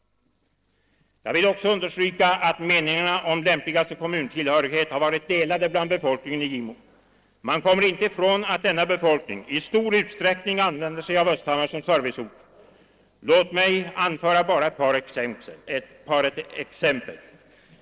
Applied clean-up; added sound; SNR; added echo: neural separator model SepFormer DNS4.